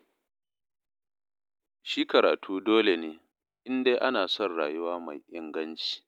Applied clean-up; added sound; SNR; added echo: none; none; none; none.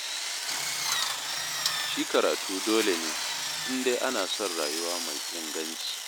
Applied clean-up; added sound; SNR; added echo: none; Drill; 0 dB; none.